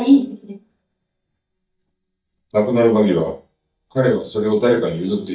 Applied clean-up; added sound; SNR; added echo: neural mask model DeepFilterNet 3.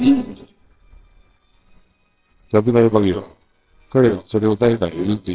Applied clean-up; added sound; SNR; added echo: neural separator model SepFormer WHAMR!.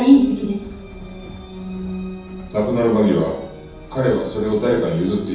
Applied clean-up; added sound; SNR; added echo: none; Train; 20 dB; reverberation time 0.9 s.